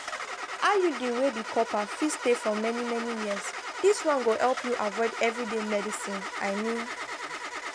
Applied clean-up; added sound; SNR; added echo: none; Engine starting / Car; 7 dB; none.